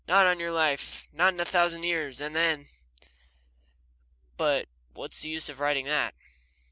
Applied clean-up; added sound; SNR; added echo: none; none; none; none.